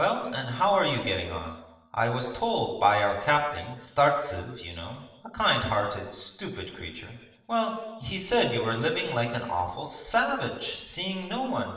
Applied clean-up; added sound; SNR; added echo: none; none; none; reverberation time 1.0 s.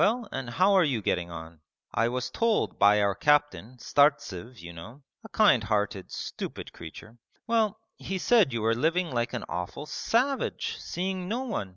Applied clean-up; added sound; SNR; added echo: none; none; none; none.